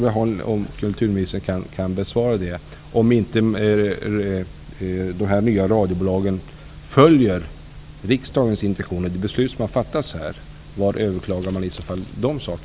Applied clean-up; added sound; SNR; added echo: none; none; none; none.